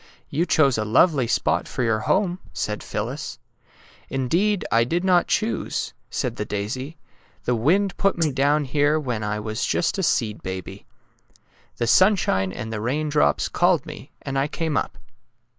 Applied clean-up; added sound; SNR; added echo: neural mask model Resemble Enhance denoiser.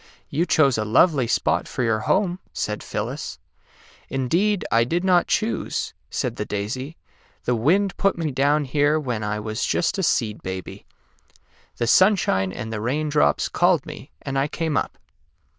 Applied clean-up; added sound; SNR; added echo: neural diffusion model UNIVERSE++.